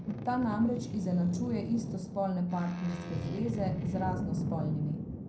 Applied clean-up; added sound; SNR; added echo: none; Boat, Water vehicle; 4 dB; reverberation time 0.5 s.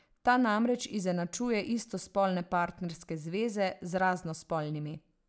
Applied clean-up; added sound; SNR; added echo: none; none; none; none.